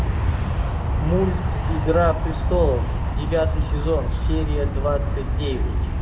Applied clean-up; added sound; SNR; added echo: none; Aircraft; -4 dB; reverberation time 0.9 s.